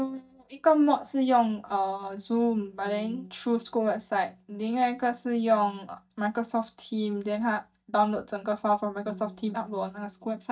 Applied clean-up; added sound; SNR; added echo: neural mask model DeepFilterNet 3.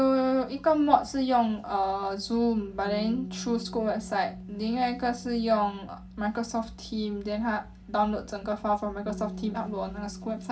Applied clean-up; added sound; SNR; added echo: none; Bass guitar; 15 dB; reverberation time 0.2 s.